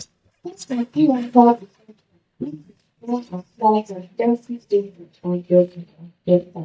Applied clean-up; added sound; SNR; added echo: neural mask model DeepFilterNet 3.